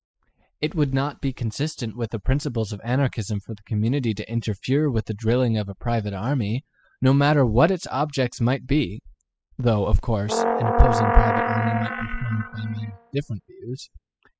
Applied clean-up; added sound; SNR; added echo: classical method spectral subtraction.